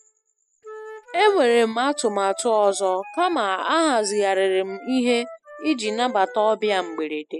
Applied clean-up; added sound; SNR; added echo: classical method spectral subtraction.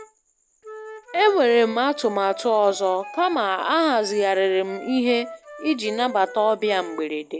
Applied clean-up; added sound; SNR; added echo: none; Wind instrument, woodwind instrument; 17 dB; none.